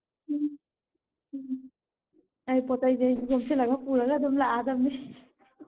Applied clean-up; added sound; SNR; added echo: neural separator model SepFormer DNS4.